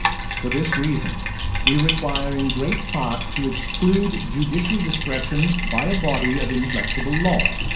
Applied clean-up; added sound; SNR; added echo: none; Bathtub (filling or washing); 0 dB; reverberation time 0.6 s.